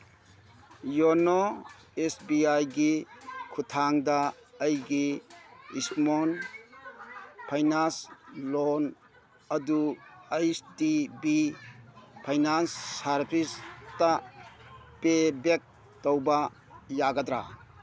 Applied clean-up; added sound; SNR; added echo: none; none; none; none.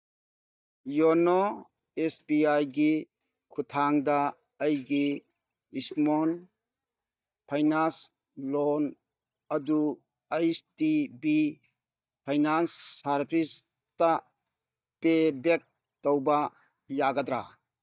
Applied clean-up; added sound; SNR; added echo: neural mask model DeepFilterNet 3.